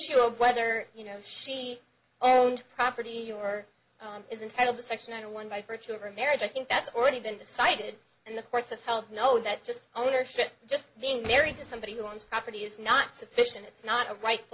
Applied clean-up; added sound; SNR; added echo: none; Door; 18 dB; none.